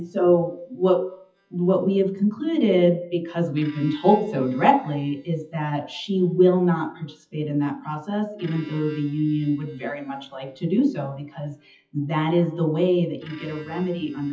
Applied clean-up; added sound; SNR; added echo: classical method WPE with log-MMSE.